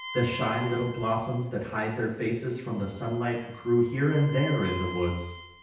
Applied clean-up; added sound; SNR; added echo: none; Bowed string instrument; 11 dB; reverberation time 0.9 s.